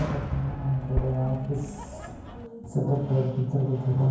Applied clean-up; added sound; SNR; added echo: none; Fireworks; 9 dB; reverberation time 0.9 s.